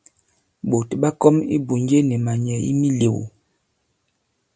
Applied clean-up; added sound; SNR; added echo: none; none; none; none.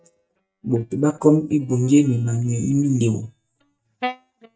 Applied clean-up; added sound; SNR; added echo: neural mask model DeepFilterNet 3.